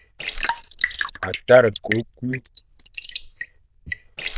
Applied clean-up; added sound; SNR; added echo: neural diffusion model UNIVERSE++.